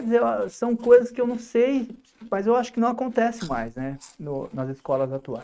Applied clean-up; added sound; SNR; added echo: neural mask model RNNoise.